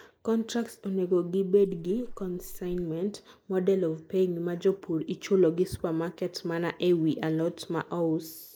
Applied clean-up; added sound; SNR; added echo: neural mask model Resemble Enhance denoiser.